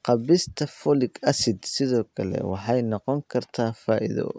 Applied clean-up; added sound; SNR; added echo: none; none; none; none.